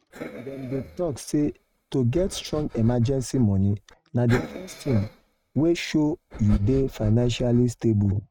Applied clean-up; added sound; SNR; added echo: neural mask model RNNoise.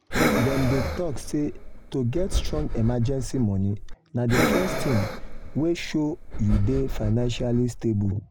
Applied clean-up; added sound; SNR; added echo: none; Breathing; 2 dB; none.